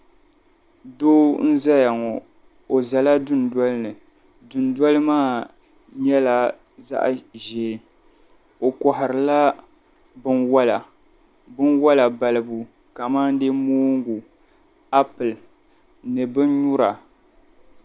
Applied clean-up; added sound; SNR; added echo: none; none; none; none.